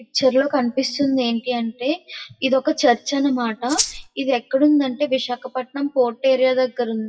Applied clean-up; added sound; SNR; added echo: classical method WPE with log-MMSE.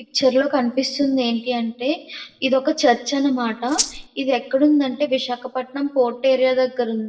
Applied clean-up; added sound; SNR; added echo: neural separator model SepFormer DNS4.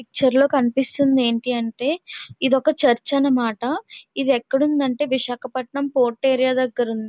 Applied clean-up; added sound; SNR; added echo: none; none; none; none.